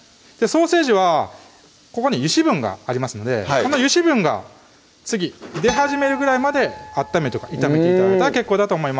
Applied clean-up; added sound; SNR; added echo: none; Harp; 13 dB; none.